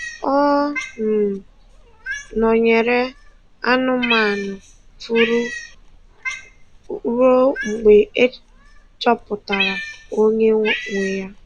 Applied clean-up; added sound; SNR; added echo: none; Cat; 11 dB; none.